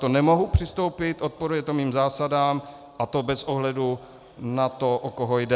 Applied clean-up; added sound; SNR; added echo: none; none; none; none.